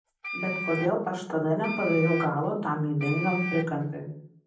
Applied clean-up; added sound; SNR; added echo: none; Wind instrument, woodwind instrument; 9 dB; reverberation time 0.6 s.